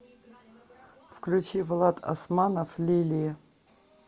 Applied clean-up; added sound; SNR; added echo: none; none; none; none.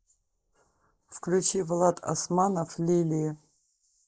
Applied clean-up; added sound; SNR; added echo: neural mask model Resemble Enhance denoiser.